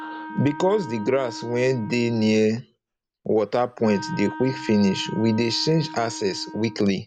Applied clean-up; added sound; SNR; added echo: none; Wind instrument, woodwind instrument; 14 dB; none.